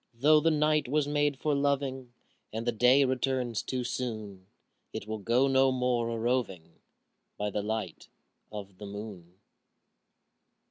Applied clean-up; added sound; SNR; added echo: none; none; none; none.